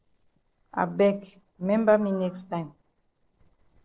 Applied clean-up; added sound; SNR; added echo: neural separator model SepFormer DNS4.